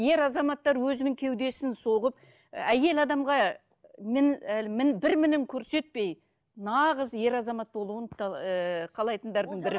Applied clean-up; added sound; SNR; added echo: none; none; none; none.